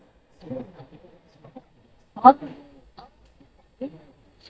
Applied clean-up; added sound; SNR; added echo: neural mask model DeepFilterNet 3.